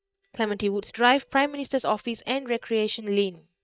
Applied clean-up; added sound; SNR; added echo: neural mask model DeepFilterNet 3.